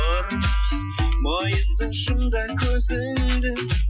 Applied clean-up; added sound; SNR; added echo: classical method Wiener filter.